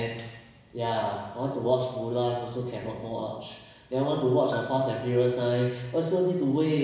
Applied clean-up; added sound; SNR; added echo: none; Piano; 19 dB; reverberation time 1.0 s.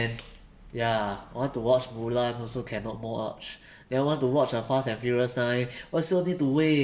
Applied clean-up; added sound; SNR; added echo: none; none; none; none.